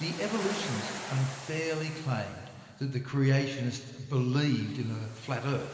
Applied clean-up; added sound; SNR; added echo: none; Waves, surf; 13 dB; reverberation time 2.1 s.